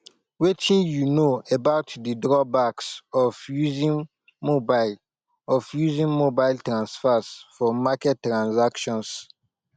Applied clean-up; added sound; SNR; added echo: none; none; none; none.